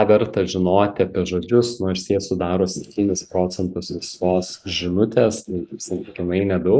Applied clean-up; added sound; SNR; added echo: neural mask model Resemble Enhance denoiser.